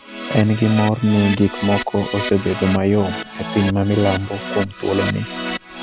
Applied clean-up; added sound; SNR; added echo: none; Keyboard (musical); 9 dB; none.